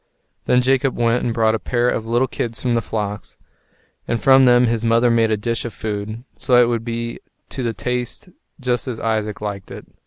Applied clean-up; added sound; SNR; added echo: none; none; none; none.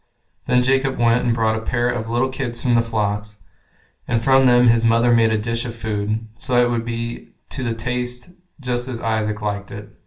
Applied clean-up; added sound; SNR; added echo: none; none; none; reverberation time 0.3 s.